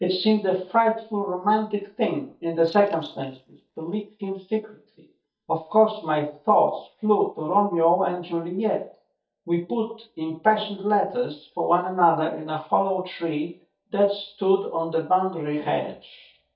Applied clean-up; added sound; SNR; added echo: neural mask model DeepFilterNet 3.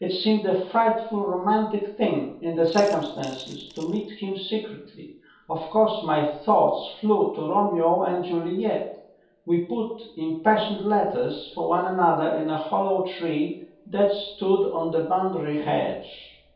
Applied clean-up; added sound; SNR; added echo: none; Coin (dropping) / Glass; 20 dB; reverberation time 0.7 s.